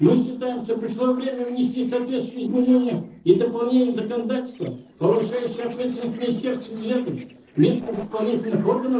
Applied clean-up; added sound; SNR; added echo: neural separator model SepFormer DNS4.